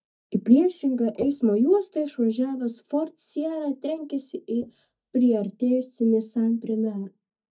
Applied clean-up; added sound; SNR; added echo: neural mask model DeepFilterNet 3.